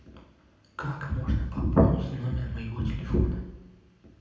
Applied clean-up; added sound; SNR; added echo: none; none; none; reverberation time 0.9 s.